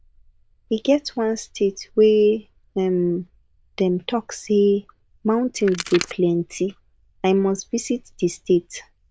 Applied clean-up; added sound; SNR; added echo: neural diffusion model UNIVERSE++.